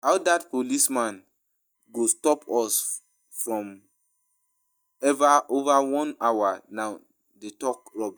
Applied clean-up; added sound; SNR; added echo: neural mask model DeepFilterNet 3.